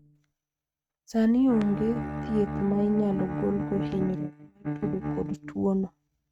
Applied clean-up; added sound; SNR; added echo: neural mask model RNNoise.